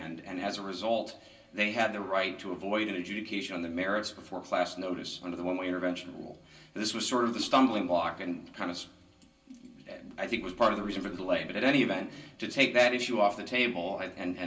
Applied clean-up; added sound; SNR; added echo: none; Splash, splatter; 17 dB; reverberation time 0.3 s.